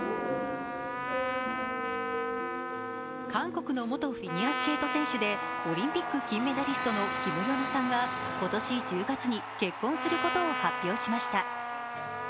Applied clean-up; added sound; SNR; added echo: none; Trumpet; 3 dB; none.